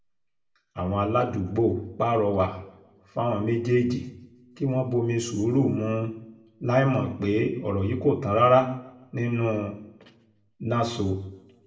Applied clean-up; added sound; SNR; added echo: none; none; none; reverberation time 0.7 s.